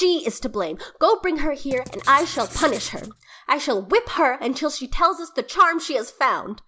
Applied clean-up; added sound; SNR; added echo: none; Writing; 16 dB; none.